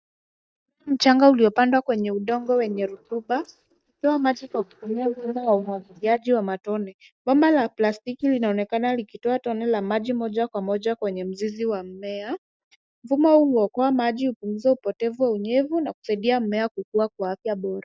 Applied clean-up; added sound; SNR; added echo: neural mask model DeepFilterNet 3.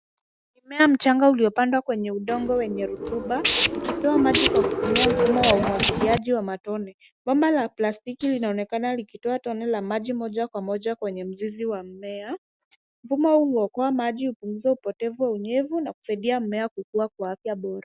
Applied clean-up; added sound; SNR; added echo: none; Rattle (instrument) + Tools; -4 dB; none.